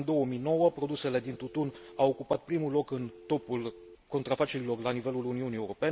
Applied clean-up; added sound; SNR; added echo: none; Telephone; 20 dB; none.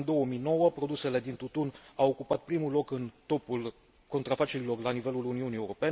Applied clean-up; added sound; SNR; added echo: none; none; none; none.